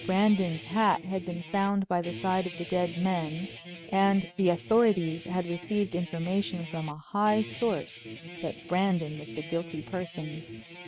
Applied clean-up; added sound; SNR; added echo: neural mask model RNNoise.